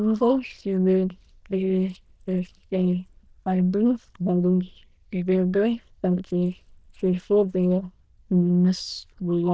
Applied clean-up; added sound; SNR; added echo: neural diffusion model UNIVERSE++.